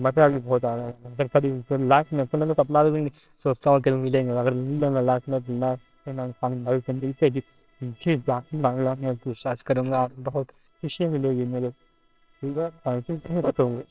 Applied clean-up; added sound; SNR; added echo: neural separator model SepFormer WHAMR!.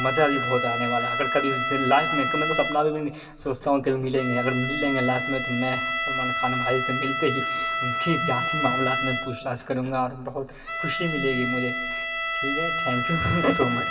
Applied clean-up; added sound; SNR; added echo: none; Bowed string instrument; 1 dB; reverberation time 1.1 s.